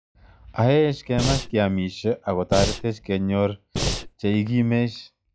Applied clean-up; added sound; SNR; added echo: classical method log-MMSE.